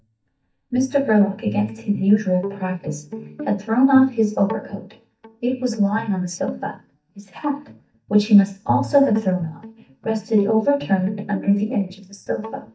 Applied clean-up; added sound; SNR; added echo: neural mask model DeepFilterNet 3.